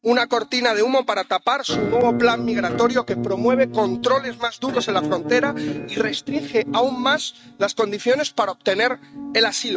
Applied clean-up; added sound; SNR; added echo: neural mask model RNNoise.